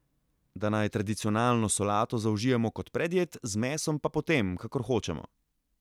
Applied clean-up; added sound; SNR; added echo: none; none; none; none.